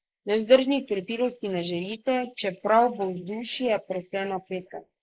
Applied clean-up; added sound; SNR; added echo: neural mask model Resemble Enhance denoiser.